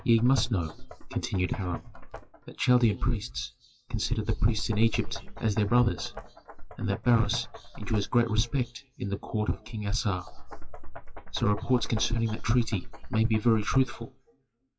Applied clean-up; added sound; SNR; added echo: classical method WPE with log-MMSE.